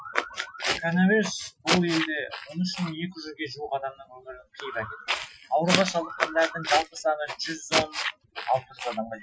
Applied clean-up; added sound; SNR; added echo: classical method Wiener filter.